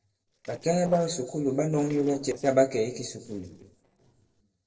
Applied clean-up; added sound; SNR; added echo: neural separator model SepFormer DNS4.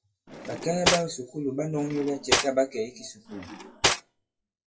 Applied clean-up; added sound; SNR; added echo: classical method WPE with log-MMSE.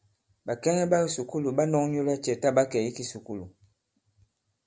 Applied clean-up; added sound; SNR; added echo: none; none; none; none.